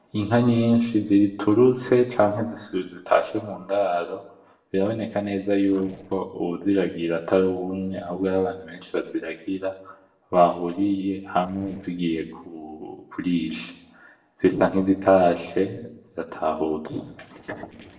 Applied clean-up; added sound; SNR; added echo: neural separator model SepFormer DNS4.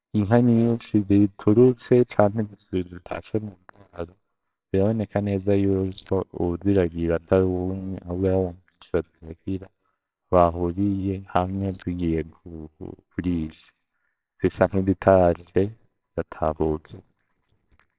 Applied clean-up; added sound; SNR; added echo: neural separator model SepFormer WHAMR!.